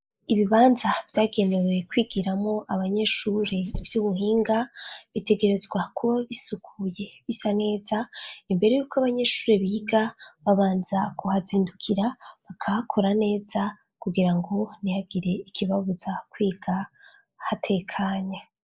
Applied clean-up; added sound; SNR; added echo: neural mask model Resemble Enhance denoiser.